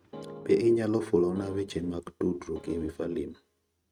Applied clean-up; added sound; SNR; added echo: neural mask model RNNoise.